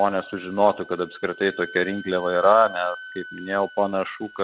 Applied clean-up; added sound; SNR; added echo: none; Wind instrument, woodwind instrument; 18 dB; none.